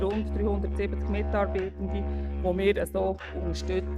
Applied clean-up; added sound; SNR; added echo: neural mask model RNNoise.